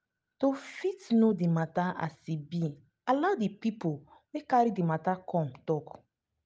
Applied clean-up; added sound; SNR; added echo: none; none; none; none.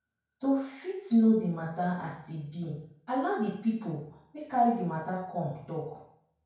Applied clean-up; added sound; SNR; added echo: none; none; none; reverberation time 0.5 s.